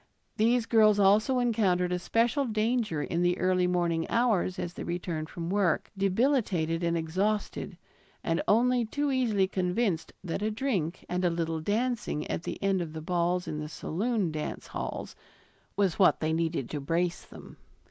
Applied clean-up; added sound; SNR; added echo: none; none; none; none.